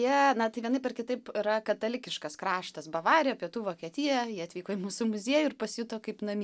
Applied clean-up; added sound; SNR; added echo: none; none; none; none.